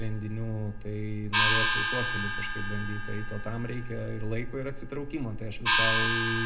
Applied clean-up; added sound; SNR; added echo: none; Gong; -4 dB; reverberation time 0.2 s.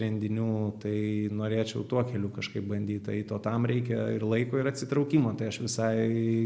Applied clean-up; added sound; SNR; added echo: none; none; none; none.